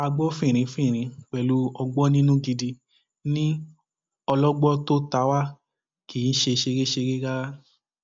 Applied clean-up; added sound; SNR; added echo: none; none; none; none.